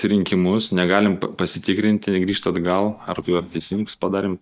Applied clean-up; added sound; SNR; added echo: neural mask model DeepFilterNet 3.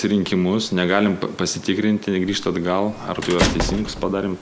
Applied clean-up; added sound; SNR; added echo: none; Squeak / Slam / Human group actions; 8 dB; none.